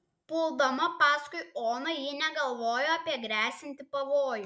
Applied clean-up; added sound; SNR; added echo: none; none; none; none.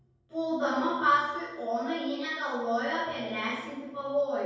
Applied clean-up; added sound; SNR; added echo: none; none; none; reverberation time 1.3 s.